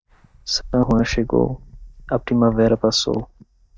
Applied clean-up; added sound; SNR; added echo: neural mask model DeepFilterNet 3.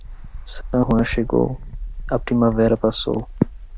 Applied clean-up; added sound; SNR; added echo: none; Bird; 10 dB; none.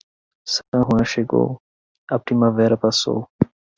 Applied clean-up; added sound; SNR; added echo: none; none; none; none.